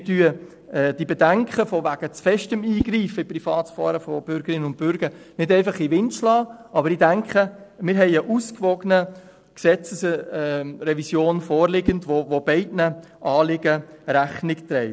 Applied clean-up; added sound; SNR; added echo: neural separator model SepFormer DNS4.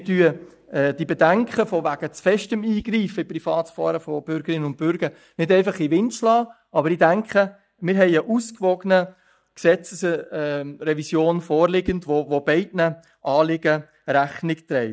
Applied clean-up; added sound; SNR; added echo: neural mask model DeepFilterNet 3.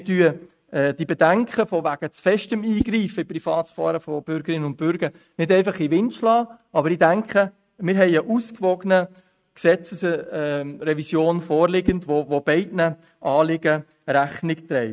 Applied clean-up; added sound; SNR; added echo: neural mask model RNNoise.